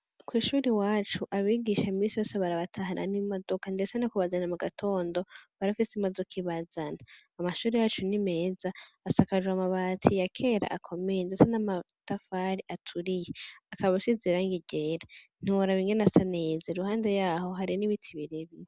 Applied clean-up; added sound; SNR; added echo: none; none; none; none.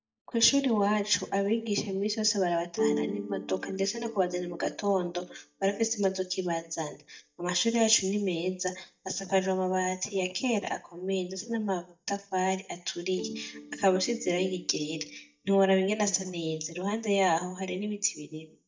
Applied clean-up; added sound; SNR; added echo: neural mask model DeepFilterNet 3.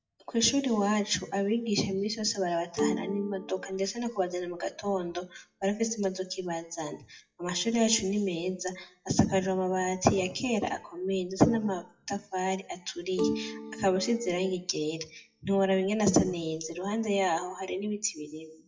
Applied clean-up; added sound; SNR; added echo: classical method WPE with log-MMSE.